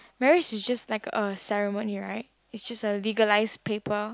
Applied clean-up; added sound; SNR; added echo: none; none; none; none.